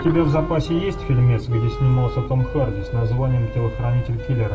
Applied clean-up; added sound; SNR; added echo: none; Wind instrument, woodwind instrument; 14 dB; reverberation time 1.3 s.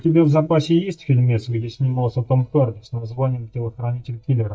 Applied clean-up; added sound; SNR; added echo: neural mask model DeepFilterNet 3.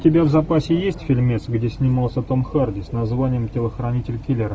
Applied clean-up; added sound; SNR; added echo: none; none; none; none.